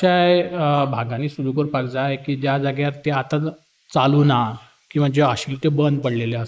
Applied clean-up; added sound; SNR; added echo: neural mask model Resemble Enhance denoiser.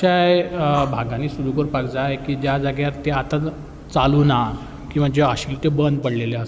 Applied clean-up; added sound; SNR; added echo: none; Breathing; 16 dB; none.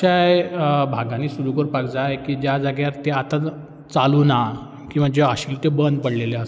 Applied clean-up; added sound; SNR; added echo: none; none; none; none.